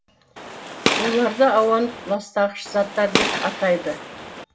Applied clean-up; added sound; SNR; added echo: none; Gunshot, gunfire; 4 dB; reverberation time 0.2 s.